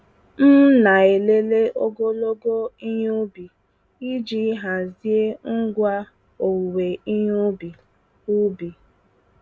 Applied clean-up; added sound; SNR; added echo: none; none; none; none.